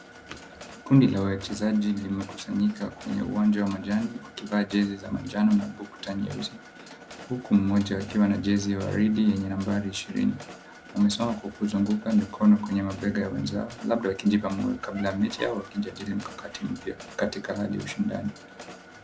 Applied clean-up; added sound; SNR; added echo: none; Squeak + Mechanisms; 18 dB; none.